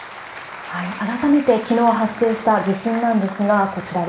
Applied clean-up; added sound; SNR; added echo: none; Applause; 15 dB; reverberation time 0.9 s.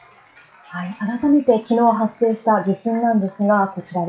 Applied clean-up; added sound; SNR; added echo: classical method WPE with log-MMSE.